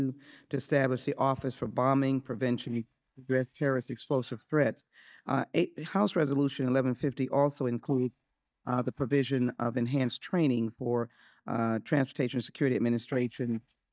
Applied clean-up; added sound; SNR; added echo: neural mask model DeepFilterNet 3.